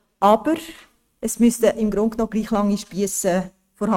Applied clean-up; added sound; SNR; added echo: neural mask model RNNoise.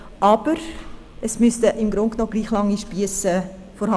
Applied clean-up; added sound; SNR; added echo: none; Wind; 17 dB; none.